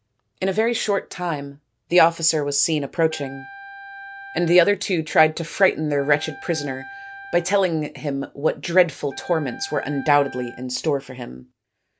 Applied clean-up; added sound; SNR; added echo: none; Wind instrument, woodwind instrument; 17 dB; none.